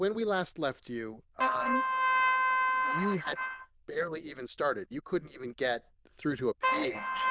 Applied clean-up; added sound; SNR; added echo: neural diffusion model UNIVERSE++.